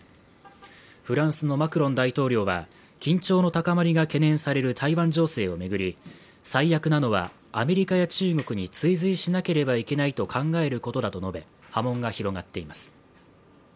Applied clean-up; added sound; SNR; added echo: none; none; none; none.